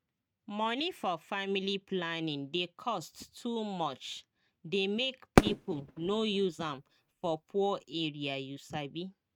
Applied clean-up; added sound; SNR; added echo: neural mask model RNNoise.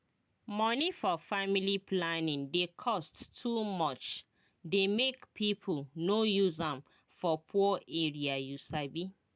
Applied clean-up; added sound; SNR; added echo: none; none; none; none.